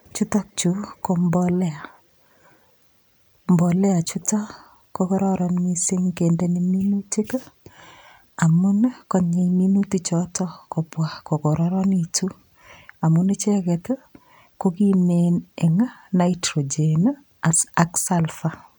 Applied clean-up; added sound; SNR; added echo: none; none; none; none.